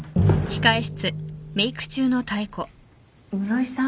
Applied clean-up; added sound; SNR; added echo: none; none; none; none.